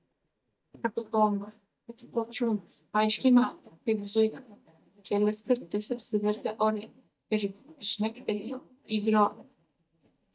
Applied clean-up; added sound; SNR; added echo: neural mask model DeepFilterNet 3.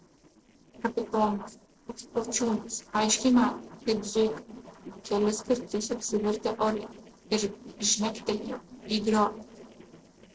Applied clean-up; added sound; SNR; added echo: neural separator model SepFormer DNS4.